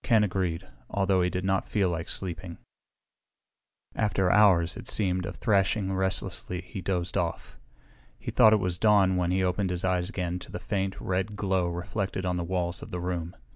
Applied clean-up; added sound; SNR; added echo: none; none; none; none.